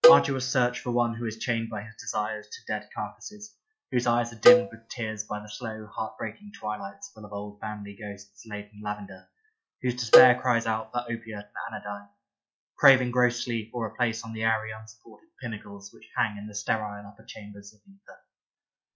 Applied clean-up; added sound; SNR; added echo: classical method log-MMSE.